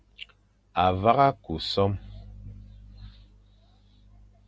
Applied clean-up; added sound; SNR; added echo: none; none; none; none.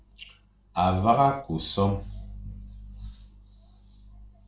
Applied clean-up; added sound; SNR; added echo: none; none; none; reverberation time 0.4 s.